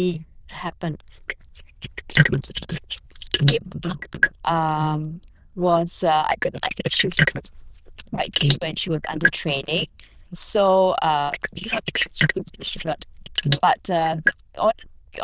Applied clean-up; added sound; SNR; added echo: neural diffusion model UNIVERSE++.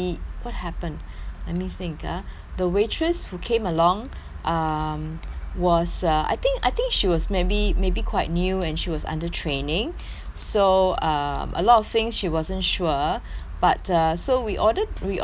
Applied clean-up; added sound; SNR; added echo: none; none; none; none.